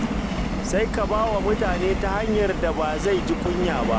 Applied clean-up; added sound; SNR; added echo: none; Subway, metro, underground; 1 dB; none.